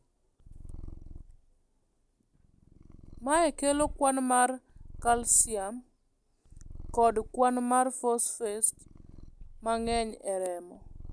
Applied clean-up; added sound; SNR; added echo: none; Purr; 16 dB; none.